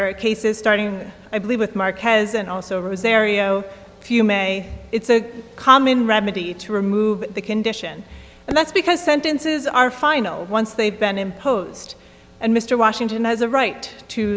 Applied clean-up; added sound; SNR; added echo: none; none; none; none.